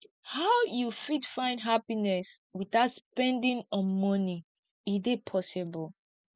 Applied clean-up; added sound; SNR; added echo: none; none; none; none.